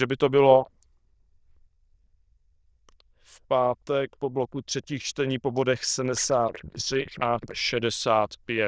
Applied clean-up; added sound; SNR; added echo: neural diffusion model UNIVERSE++.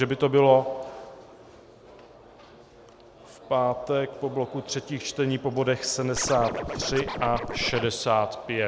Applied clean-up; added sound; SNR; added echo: none; Scratching (performance technique); 6 dB; none.